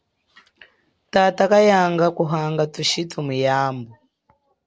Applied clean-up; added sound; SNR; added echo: none; none; none; none.